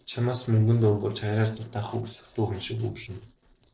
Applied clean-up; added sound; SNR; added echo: neural separator model SepFormer DNS4.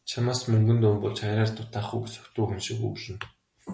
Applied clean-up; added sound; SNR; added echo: none; none; none; none.